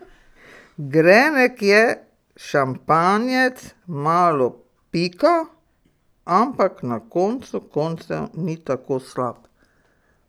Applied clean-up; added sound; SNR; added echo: none; none; none; none.